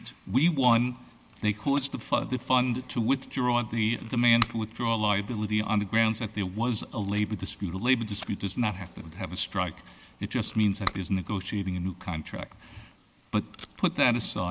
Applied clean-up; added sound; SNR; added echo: neural mask model Resemble Enhance denoiser.